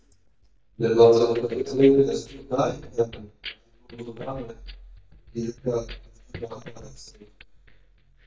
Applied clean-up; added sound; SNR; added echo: neural mask model DeepFilterNet 3.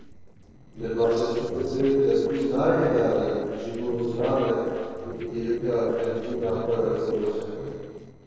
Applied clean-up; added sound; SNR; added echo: neural separator model SepFormer DNS4.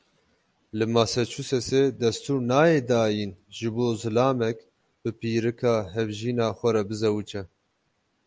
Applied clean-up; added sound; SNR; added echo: none; none; none; none.